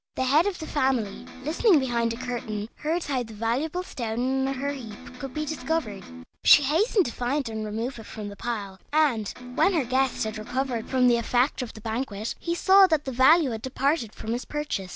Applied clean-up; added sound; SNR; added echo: none; Electric guitar; 13 dB; none.